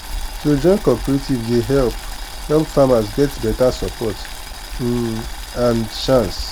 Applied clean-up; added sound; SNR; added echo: none; Boiling; 9 dB; none.